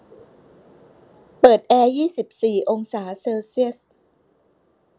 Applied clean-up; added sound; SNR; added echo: none; none; none; none.